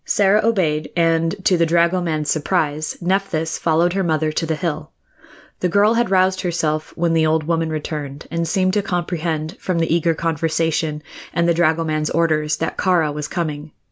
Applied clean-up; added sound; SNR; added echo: none; none; none; none.